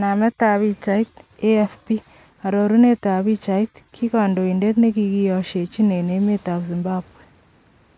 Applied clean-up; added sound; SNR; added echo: none; none; none; none.